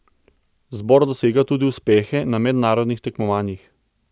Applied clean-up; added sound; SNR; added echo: none; none; none; none.